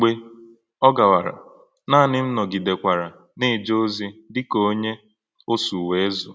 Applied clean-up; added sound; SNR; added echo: none; none; none; none.